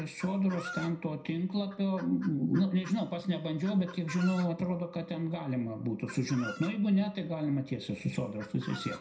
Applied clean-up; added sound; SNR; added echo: none; Chicken, rooster; 17 dB; reverberation time 0.5 s.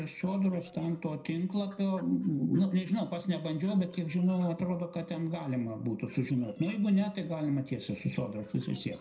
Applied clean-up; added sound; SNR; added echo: neural separator model SepFormer DNS4.